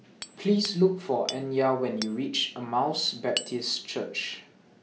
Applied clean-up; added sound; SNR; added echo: none; Hammer; 14 dB; none.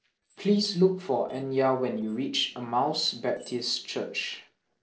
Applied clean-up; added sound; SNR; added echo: neural separator model SepFormer DNS4.